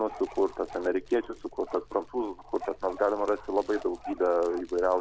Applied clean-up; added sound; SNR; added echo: none; Bark + Fire; 16 dB; none.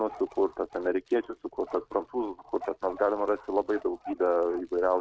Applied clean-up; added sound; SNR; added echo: neural mask model RNNoise.